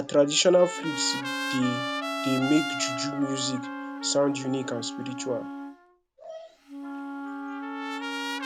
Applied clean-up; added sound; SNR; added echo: none; Trumpet + Wind instrument, woodwind instrument; 6 dB; none.